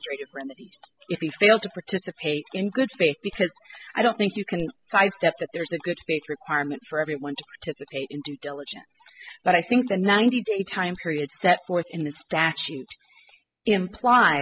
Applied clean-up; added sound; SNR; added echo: classical method spectral subtraction.